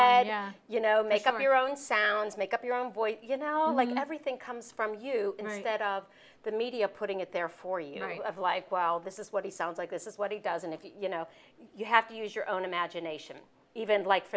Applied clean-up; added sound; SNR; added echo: none; none; none; none.